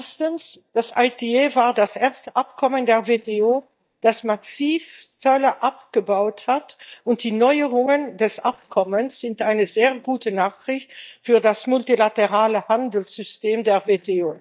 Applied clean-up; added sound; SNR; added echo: neural mask model DeepFilterNet 3.